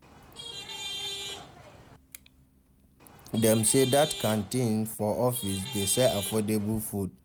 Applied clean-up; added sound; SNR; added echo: none; Traffic noise, roadway noise / Vehicle horn, car horn, honking; 11 dB; none.